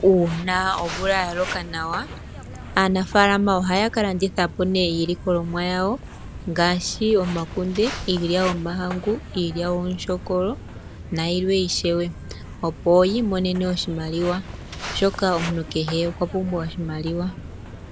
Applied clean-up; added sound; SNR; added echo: none; Walk, footsteps; 12 dB; none.